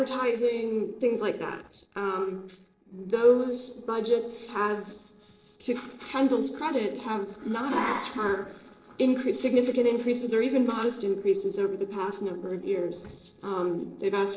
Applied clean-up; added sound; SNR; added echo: neural separator model SepFormer DNS4.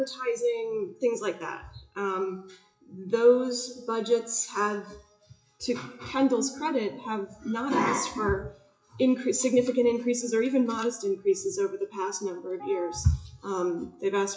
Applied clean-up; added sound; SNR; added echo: classical method WPE with log-MMSE.